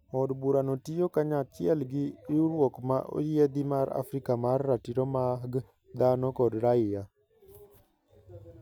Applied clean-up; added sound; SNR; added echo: none; none; none; none.